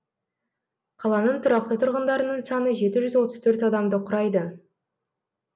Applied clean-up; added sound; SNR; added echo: none; none; none; none.